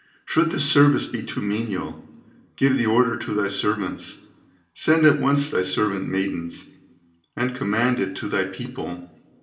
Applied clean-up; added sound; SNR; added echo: none; none; none; reverberation time 1.3 s.